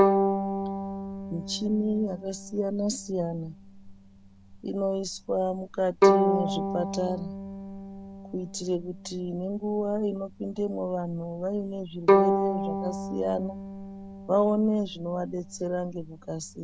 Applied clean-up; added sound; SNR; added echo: none; Bowed string instrument; -1 dB; none.